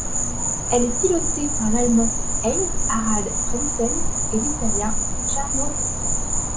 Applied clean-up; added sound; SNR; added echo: none; Insect; -4 dB; none.